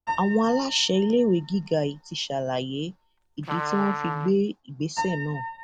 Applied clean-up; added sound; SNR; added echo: none; Trumpet + Piano; 9 dB; none.